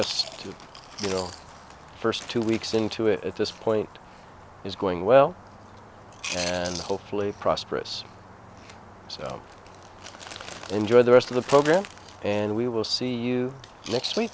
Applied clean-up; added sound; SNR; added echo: none; Chewing, mastication; 16 dB; none.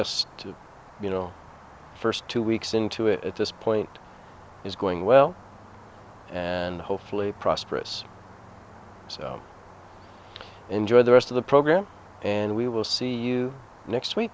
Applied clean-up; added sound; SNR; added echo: none; none; none; none.